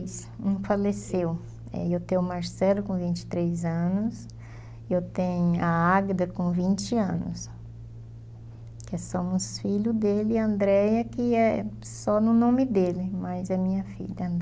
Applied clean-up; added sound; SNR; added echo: none; none; none; none.